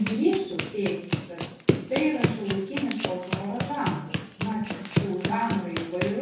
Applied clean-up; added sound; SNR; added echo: none; Run; 1 dB; reverberation time 0.6 s.